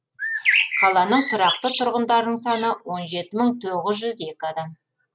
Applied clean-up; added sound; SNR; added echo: none; Bird; 2 dB; none.